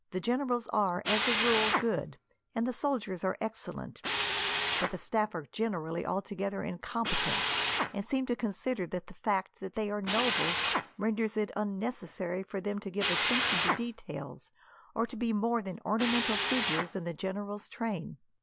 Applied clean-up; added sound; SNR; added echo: none; Drill; 1 dB; none.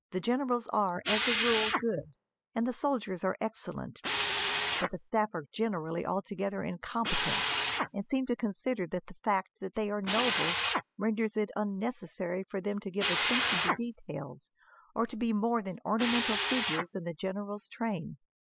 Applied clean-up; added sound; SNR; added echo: classical method spectral subtraction.